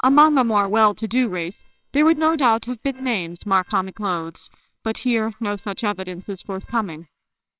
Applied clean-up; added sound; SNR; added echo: neural separator model SepFormer WHAMR!.